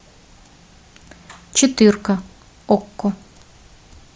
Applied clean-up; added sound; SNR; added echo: none; none; none; none.